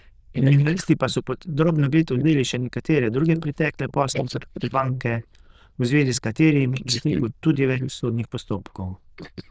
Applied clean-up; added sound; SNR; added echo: neural diffusion model UNIVERSE++.